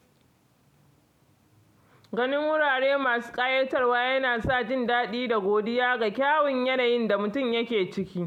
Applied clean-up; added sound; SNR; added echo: none; none; none; none.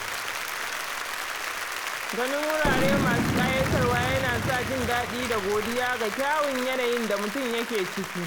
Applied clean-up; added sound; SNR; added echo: none; Applause + Boom; 1 dB; none.